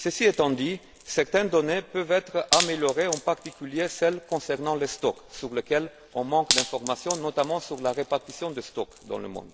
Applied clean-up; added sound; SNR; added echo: none; Wood; 9 dB; none.